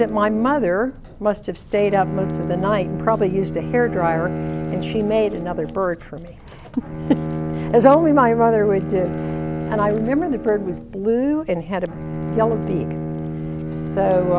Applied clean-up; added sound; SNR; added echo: none; Bowed string instrument; 7 dB; none.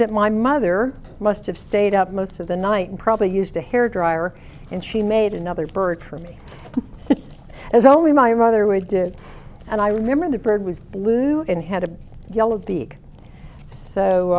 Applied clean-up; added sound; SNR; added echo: none; none; none; none.